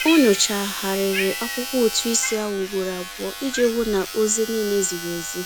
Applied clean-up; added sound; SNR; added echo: none; Domestic sounds, home sounds + Cat; 8 dB; none.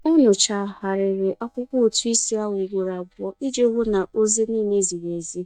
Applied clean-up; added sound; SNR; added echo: neural mask model DeepFilterNet 3.